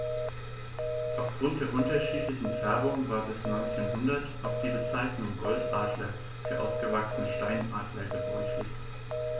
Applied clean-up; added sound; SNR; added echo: none; Telephone; 3 dB; reverberation time 0.4 s.